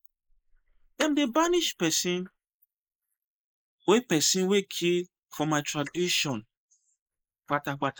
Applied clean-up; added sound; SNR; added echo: neural mask model Resemble Enhance denoiser.